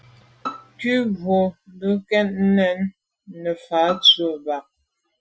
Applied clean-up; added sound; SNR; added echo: classical method Wiener filter.